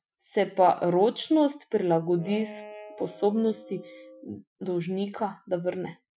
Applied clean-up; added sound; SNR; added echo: classical method Wiener filter.